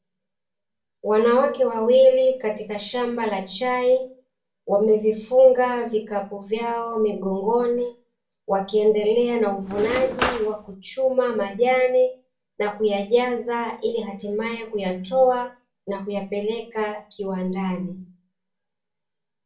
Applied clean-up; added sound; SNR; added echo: none; Cutlery, silverware / Drawer open or close; 6 dB; reverberation time 0.3 s.